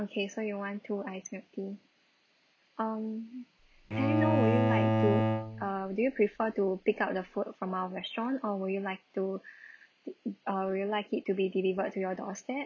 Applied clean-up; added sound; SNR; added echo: none; Bowed string instrument; -3 dB; none.